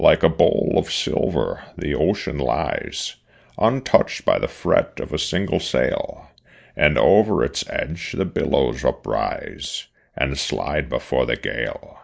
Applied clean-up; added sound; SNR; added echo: neural mask model Resemble Enhance denoiser.